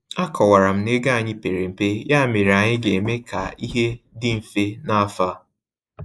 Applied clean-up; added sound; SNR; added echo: neural mask model Resemble Enhance denoiser.